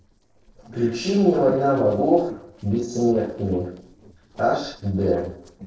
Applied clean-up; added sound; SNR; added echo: neural separator model SepFormer DNS4.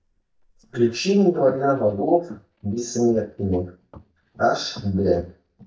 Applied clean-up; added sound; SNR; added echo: neural mask model DeepFilterNet 3.